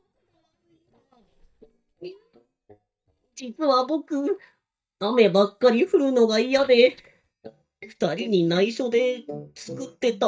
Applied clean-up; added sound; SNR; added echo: neural mask model DeepFilterNet 3.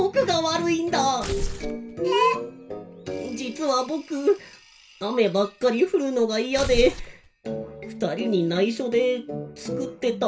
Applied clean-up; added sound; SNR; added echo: none; Tearing; 6 dB; reverberation time 0.2 s.